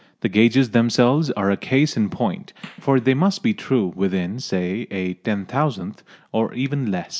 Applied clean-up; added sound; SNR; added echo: none; none; none; none.